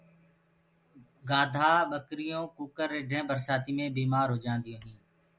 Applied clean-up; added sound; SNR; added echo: none; none; none; none.